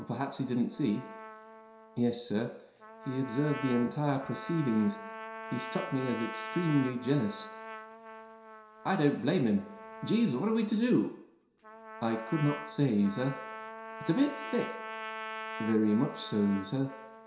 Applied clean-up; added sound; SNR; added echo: none; Trumpet; 12 dB; reverberation time 0.7 s.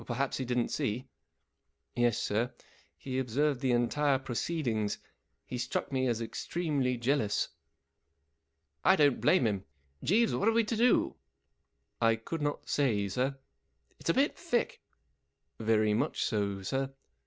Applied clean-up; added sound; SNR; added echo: none; none; none; none.